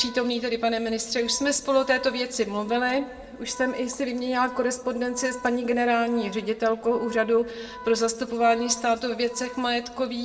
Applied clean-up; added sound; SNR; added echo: none; Organ; 19 dB; reverberation time 1.1 s.